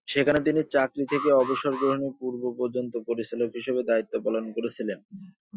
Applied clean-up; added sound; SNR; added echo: classical method Wiener filter.